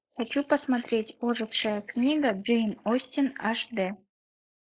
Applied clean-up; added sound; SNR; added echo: neural mask model Resemble Enhance denoiser.